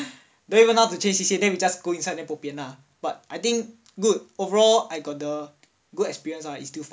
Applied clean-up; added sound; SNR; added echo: none; none; none; none.